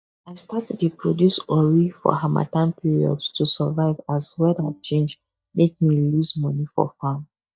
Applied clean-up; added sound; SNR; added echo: neural mask model DeepFilterNet 3.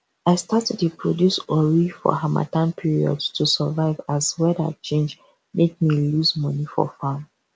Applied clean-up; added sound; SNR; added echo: none; none; none; none.